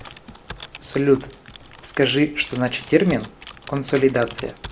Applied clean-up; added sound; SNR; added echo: none; Computer keyboard; 17 dB; none.